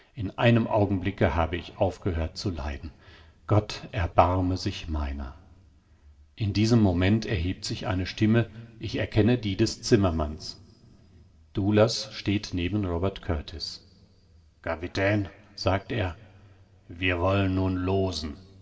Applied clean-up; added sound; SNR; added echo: none; none; none; reverberation time 1.1 s.